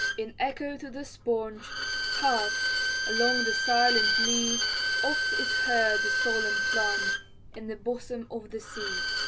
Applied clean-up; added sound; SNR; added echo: none; Bowed string instrument; -3 dB; none.